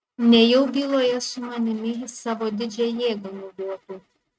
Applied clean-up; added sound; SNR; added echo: neural mask model RNNoise.